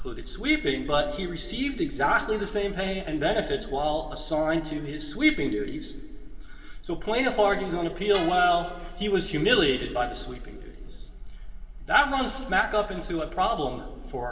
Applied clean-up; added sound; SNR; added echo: none; Vehicle horn, car horn, honking; 17 dB; reverberation time 2.9 s.